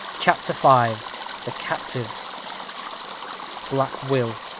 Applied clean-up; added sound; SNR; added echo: none; Stream; 7 dB; none.